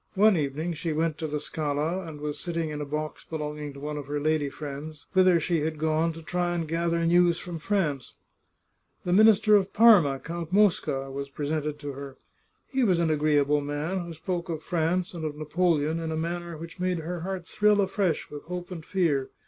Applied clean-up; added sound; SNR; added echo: none; none; none; none.